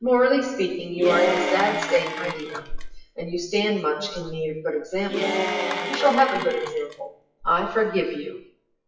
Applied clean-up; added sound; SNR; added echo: classical method WPE with log-MMSE.